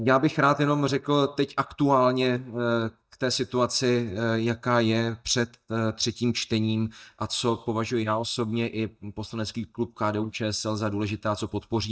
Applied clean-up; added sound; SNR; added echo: neural mask model DeepFilterNet 3.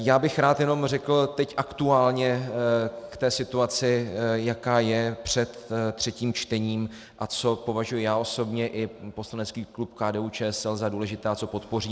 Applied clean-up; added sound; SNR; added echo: none; none; none; none.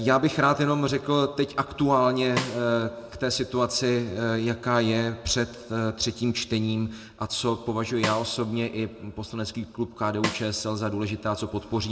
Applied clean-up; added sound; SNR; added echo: none; Snare drum; 11 dB; reverberation time 1.1 s.